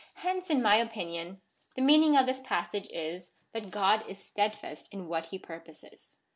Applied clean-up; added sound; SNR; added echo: none; none; none; none.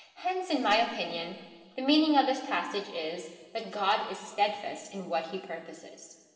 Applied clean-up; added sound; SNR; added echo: none; none; none; reverberation time 2.0 s.